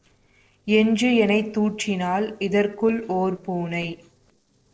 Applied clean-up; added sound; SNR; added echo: neural separator model SepFormer DNS4.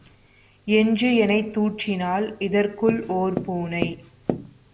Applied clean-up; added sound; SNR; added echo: none; Tap; 11 dB; none.